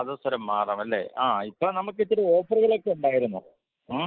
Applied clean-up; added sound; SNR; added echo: neural mask model Resemble Enhance denoiser.